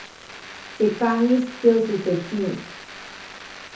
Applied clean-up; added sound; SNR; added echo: none; Telephone; 16 dB; reverberation time 0.6 s.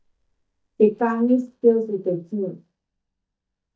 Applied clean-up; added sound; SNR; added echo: neural mask model DeepFilterNet 3.